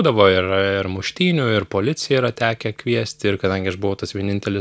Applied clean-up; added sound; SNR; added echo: none; none; none; none.